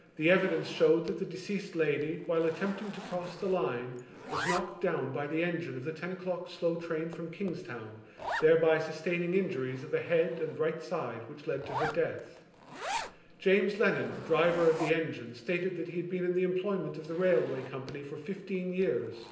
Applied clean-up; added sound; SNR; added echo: none; Zipper (clothing); 13 dB; reverberation time 0.9 s.